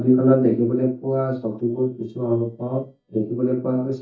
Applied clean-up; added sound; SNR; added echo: neural mask model DeepFilterNet 3.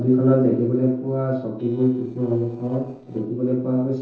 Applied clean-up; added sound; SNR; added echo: neural separator model SepFormer DNS4.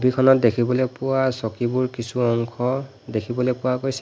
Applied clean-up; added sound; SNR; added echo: none; none; none; none.